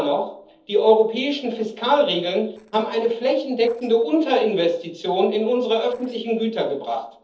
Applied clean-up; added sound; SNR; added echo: neural separator model SepFormer DNS4.